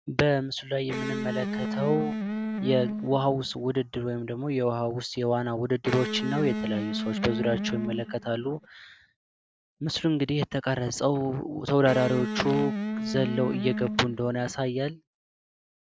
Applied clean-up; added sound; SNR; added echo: none; Electric guitar; 4 dB; none.